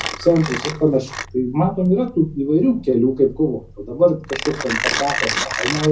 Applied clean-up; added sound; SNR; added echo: none; Mechanisms; 9 dB; reverberation time 0.4 s.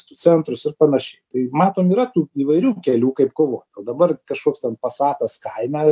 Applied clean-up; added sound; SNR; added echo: none; none; none; none.